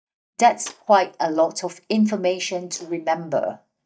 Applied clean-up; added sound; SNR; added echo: neural mask model DeepFilterNet 3.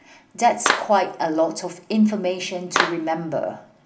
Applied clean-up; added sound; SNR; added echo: none; Clapping; 4 dB; reverberation time 0.5 s.